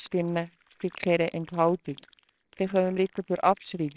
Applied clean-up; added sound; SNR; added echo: neural separator model SepFormer WHAMR!.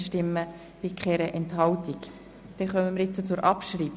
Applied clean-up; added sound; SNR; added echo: none; none; none; none.